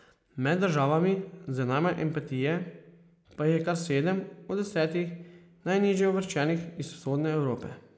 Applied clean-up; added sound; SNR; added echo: none; none; none; none.